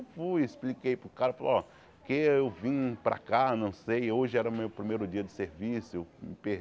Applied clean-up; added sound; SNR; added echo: none; none; none; none.